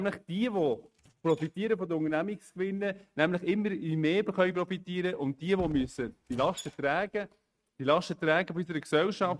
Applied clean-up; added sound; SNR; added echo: neural mask model RNNoise.